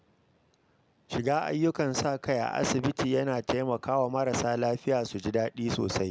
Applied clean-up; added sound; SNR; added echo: none; none; none; none.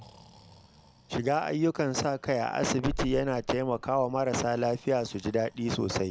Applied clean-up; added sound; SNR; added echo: none; Breathing; 17 dB; none.